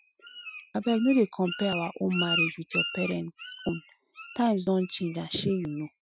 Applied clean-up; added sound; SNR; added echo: classical method Wiener filter.